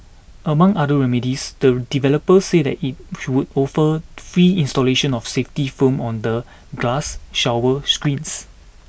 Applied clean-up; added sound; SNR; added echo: none; none; none; none.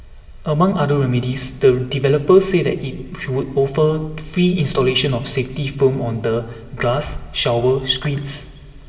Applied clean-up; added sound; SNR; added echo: none; none; none; reverberation time 2.7 s.